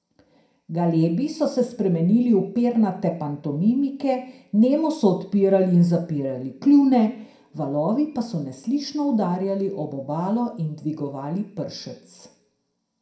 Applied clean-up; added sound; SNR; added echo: none; none; none; reverberation time 0.4 s.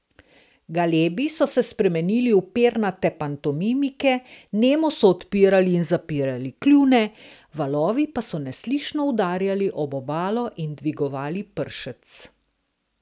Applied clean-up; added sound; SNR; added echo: none; none; none; none.